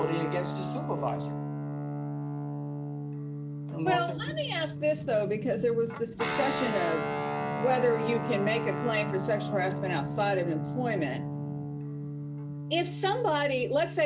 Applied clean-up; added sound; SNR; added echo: none; Guitar; 3 dB; none.